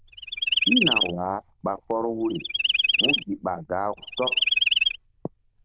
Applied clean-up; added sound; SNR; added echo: neural diffusion model UNIVERSE++.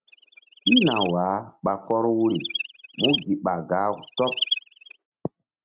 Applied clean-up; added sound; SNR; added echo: neural mask model RNNoise.